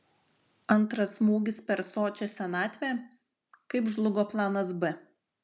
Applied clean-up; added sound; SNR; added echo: none; none; none; none.